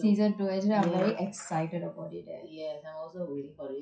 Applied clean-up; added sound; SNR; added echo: classical method WPE with log-MMSE.